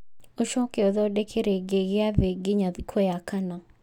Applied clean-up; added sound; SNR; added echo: none; none; none; none.